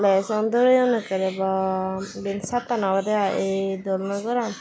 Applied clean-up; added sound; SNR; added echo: none; none; none; none.